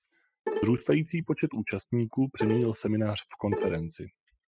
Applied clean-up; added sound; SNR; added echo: classical method spectral subtraction.